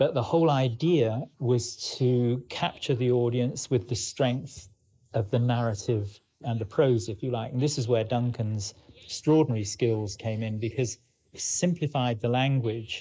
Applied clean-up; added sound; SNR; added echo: neural mask model Resemble Enhance denoiser.